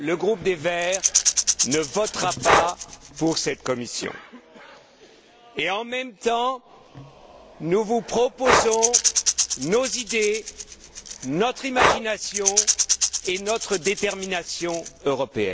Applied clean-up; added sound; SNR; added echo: none; Rattle / Rattle (instrument) + Breathing; 0 dB; none.